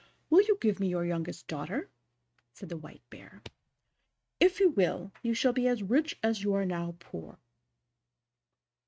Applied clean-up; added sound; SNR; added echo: neural mask model RNNoise.